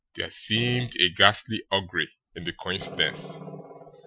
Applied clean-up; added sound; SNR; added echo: classical method Wiener filter.